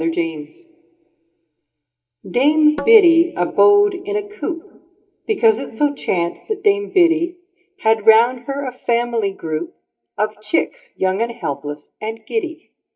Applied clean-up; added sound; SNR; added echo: neural mask model DeepFilterNet 3.